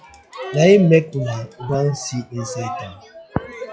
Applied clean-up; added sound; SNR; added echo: classical method log-MMSE.